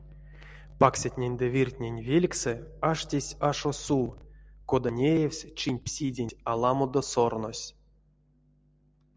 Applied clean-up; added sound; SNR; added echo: none; none; none; none.